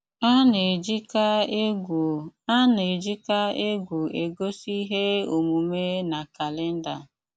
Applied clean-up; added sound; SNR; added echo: none; none; none; none.